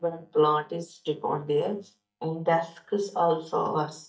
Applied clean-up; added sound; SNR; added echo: neural mask model DeepFilterNet 3.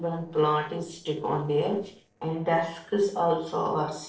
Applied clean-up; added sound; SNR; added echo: neural separator model SepFormer DNS4.